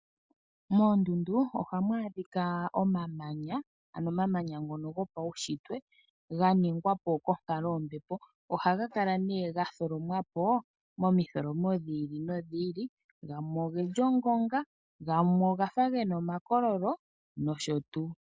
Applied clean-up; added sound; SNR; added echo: neural mask model Resemble Enhance denoiser.